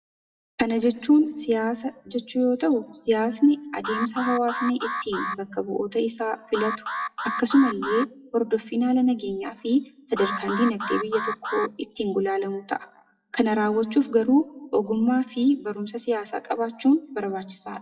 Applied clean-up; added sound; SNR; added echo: classical method WPE with log-MMSE.